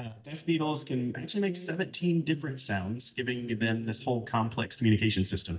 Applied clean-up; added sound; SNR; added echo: neural mask model DeepFilterNet 3.